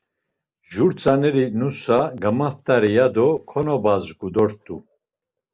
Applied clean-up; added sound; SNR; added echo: none; none; none; none.